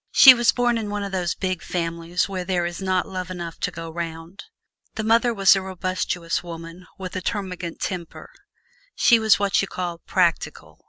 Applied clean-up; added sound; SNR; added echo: none; none; none; none.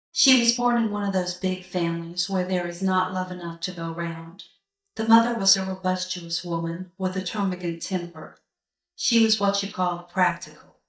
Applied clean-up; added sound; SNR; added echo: neural mask model DeepFilterNet 3.